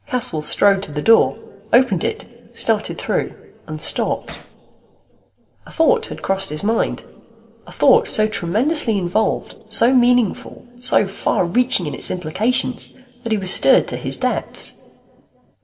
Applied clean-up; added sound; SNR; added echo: none; Hammer; 16 dB; reverberation time 3.0 s.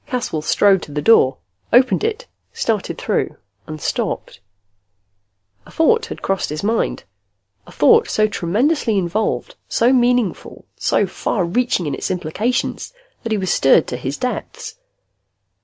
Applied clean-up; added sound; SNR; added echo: none; none; none; none.